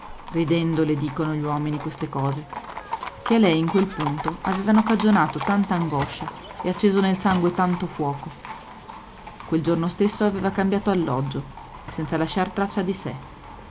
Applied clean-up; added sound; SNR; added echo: none; Livestock, farm animals, working animals; 12 dB; none.